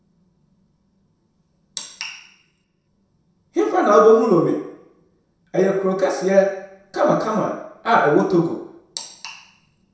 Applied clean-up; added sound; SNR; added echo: none; none; none; reverberation time 0.7 s.